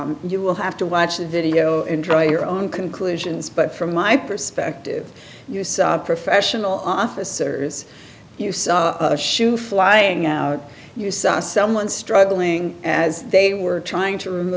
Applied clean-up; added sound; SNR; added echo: none; none; none; none.